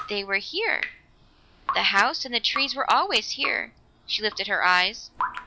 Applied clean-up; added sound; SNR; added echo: none; Drip; 11 dB; none.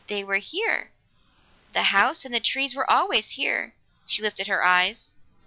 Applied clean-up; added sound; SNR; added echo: none; none; none; none.